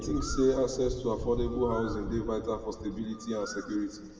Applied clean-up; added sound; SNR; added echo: none; Bird; 9 dB; reverberation time 1.8 s.